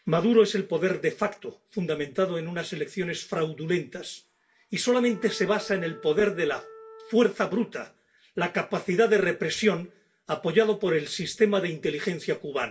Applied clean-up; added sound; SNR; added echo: none; Wind instrument, woodwind instrument; 20 dB; reverberation time 0.2 s.